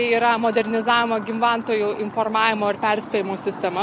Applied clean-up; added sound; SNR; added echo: none; Doorbell; 16 dB; none.